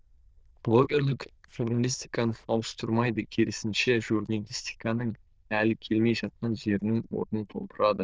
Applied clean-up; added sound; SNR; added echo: neural diffusion model UNIVERSE++.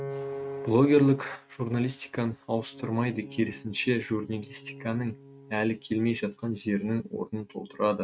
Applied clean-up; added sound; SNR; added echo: neural mask model RNNoise.